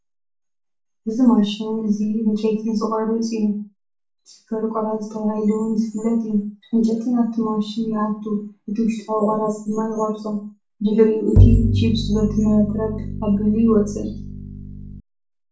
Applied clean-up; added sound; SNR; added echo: none; Bowed string instrument; -1 dB; reverberation time 0.3 s.